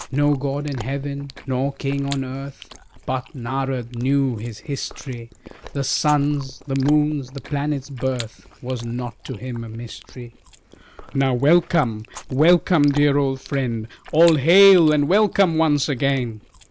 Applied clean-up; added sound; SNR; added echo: none; Chewing, mastication; 19 dB; none.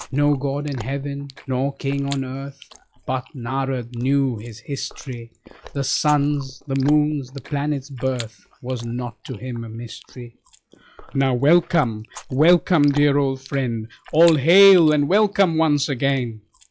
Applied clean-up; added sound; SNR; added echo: classical method log-MMSE.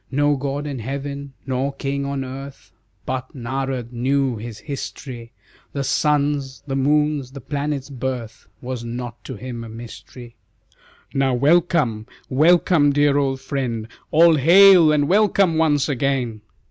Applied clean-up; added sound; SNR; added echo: none; none; none; none.